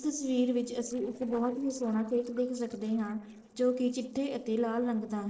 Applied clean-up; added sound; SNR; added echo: neural separator model SepFormer DNS4.